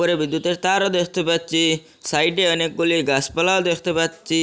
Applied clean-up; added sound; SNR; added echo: none; none; none; none.